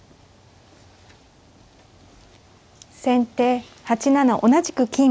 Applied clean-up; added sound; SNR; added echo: none; none; none; none.